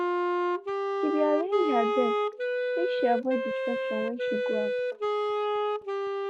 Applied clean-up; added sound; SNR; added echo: none; Wind instrument, woodwind instrument; -3 dB; none.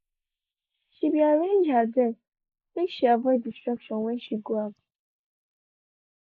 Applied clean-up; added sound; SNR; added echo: neural mask model Resemble Enhance denoiser.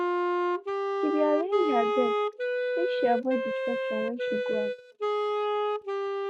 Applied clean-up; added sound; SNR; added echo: neural mask model RNNoise.